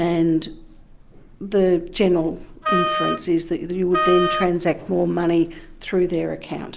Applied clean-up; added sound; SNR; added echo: none; Wind instrument, woodwind instrument; 3 dB; none.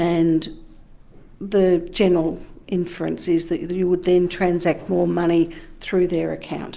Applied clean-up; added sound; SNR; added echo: none; none; none; none.